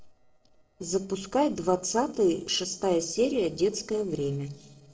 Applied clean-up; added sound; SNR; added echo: neural separator model SepFormer DNS4.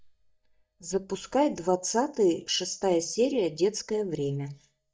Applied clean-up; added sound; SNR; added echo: neural mask model DeepFilterNet 3.